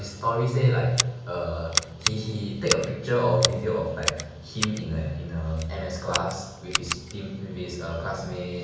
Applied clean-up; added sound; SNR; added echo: none; Scissors; 6 dB; reverberation time 0.9 s.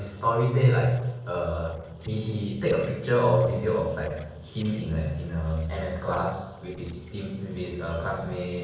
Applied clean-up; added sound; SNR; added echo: neural separator model SepFormer DNS4.